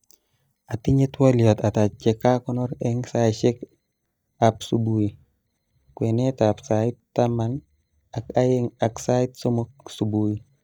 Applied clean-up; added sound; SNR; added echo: neural mask model DeepFilterNet 3.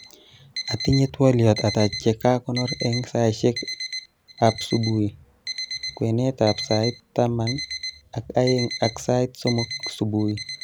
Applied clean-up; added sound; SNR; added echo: none; Alarm; 11 dB; none.